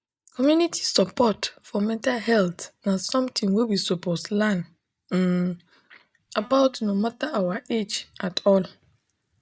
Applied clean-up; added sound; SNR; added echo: neural mask model DeepFilterNet 3.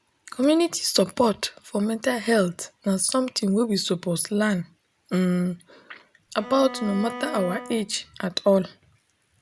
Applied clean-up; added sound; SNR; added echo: none; Bowed string instrument; 12 dB; none.